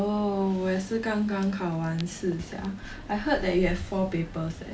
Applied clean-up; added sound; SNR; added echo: none; Engine starting / Motor vehicle (road); 14 dB; none.